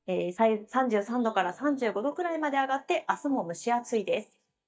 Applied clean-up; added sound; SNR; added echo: neural mask model DeepFilterNet 3.